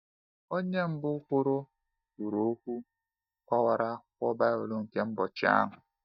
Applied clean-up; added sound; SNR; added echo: neural mask model DeepFilterNet 3.